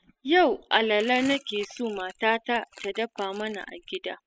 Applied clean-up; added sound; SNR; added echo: classical method spectral subtraction.